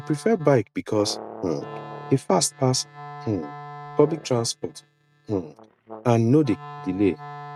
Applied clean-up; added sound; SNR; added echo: neural mask model RNNoise.